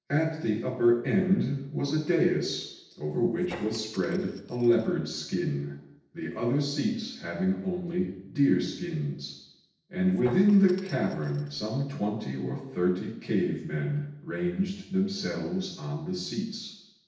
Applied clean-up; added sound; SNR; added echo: neural separator model SepFormer DNS4.